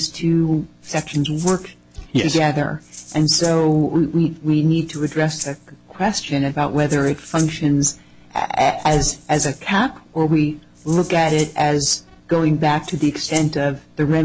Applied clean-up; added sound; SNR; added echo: none; Rattle (instrument); 20 dB; none.